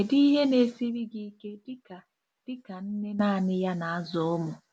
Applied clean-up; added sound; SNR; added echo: none; none; none; none.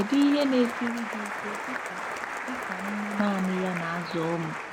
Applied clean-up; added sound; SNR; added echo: none; Applause; 6 dB; none.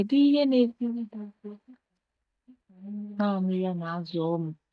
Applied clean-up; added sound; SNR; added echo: neural mask model DeepFilterNet 3.